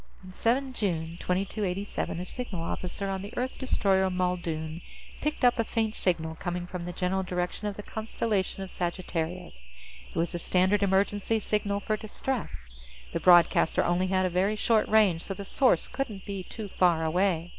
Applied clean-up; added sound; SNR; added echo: none; none; none; none.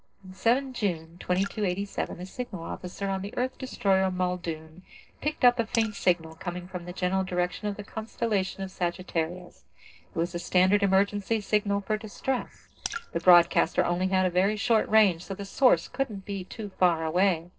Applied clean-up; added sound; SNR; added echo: neural separator model SepFormer DNS4.